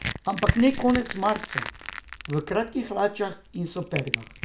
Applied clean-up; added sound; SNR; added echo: none; Crushing; 5 dB; none.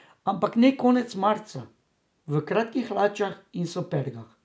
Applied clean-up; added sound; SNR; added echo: none; none; none; none.